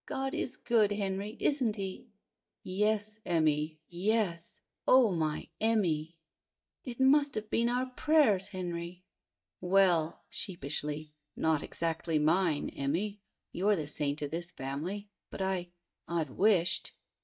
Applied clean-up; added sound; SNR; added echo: neural mask model DeepFilterNet 3.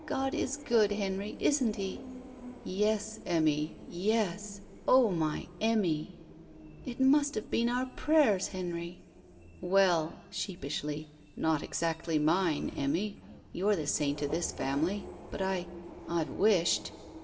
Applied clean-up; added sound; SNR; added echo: none; Subway, metro, underground; 17 dB; reverberation time 1.3 s.